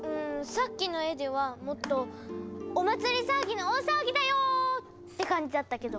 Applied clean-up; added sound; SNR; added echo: none; Clapping; 19 dB; none.